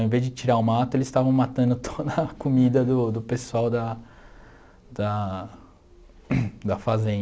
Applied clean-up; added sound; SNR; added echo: none; none; none; none.